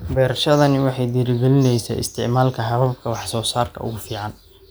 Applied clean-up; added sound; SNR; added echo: none; none; none; none.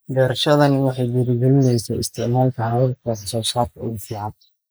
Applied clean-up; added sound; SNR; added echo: neural mask model Resemble Enhance denoiser.